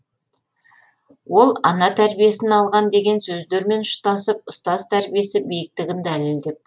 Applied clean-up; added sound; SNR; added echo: none; none; none; none.